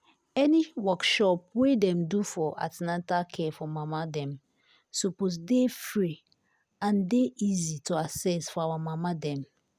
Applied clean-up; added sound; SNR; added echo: none; none; none; none.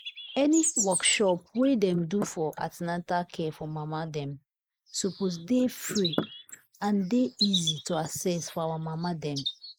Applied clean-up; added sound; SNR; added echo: neural mask model Resemble Enhance denoiser.